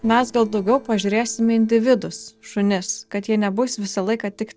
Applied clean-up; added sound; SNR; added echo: neural separator model SepFormer DNS4.